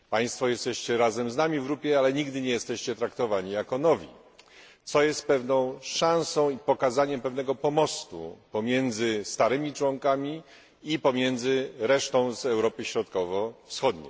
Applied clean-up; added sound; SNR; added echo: none; none; none; none.